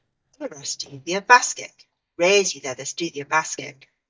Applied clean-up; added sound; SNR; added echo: neural mask model DeepFilterNet 3.